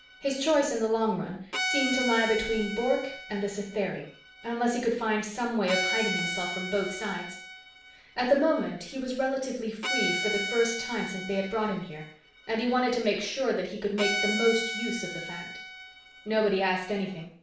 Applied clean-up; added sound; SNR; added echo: none; Bowed string instrument; 7 dB; reverberation time 0.5 s.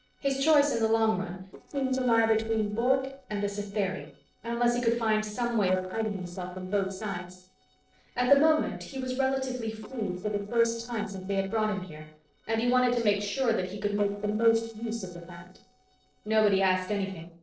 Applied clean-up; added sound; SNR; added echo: neural separator model SepFormer DNS4.